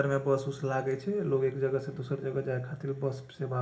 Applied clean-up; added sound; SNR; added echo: none; none; none; reverberation time 0.4 s.